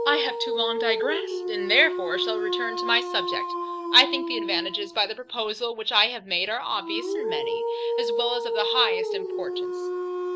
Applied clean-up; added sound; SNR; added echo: none; Dog; 2 dB; none.